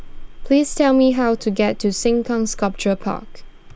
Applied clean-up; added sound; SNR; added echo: none; Buzz; 13 dB; none.